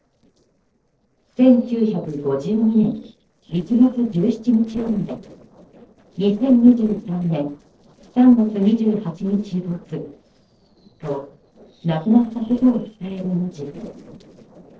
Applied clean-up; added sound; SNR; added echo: neural separator model SepFormer DNS4.